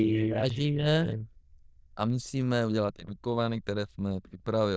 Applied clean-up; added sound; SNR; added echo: neural diffusion model UNIVERSE++.